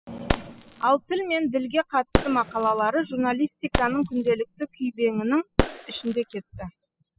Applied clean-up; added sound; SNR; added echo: classical method spectral subtraction.